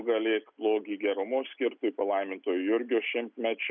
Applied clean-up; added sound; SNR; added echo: none; none; none; none.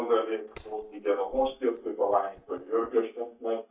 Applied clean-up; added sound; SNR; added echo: neural mask model DeepFilterNet 3.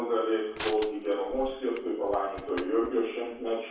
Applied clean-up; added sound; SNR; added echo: none; Crushing; 14 dB; reverberation time 0.7 s.